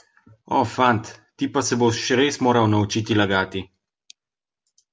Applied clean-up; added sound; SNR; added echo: none; none; none; none.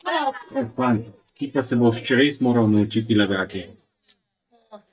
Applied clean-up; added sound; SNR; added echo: neural mask model DeepFilterNet 3.